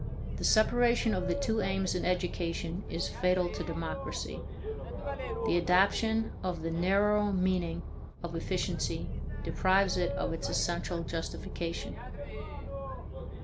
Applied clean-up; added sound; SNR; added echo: none; Boat, Water vehicle; 4 dB; none.